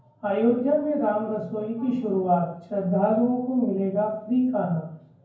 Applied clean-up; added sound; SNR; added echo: none; none; none; reverberation time 0.9 s.